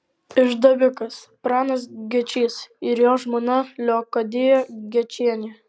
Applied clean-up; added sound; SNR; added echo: none; none; none; none.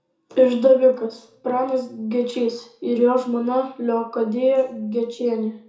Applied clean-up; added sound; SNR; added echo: none; none; none; reverberation time 0.6 s.